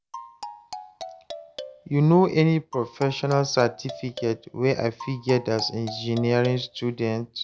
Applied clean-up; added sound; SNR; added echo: none; Marimba, xylophone; 15 dB; none.